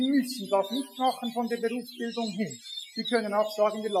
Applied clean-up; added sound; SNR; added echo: classical method Wiener filter.